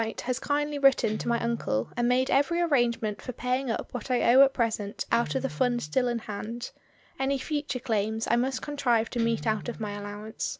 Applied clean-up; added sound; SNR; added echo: none; Guitar; 18 dB; none.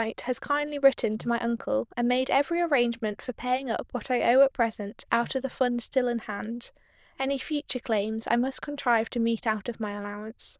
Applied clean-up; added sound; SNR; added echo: neural diffusion model UNIVERSE++.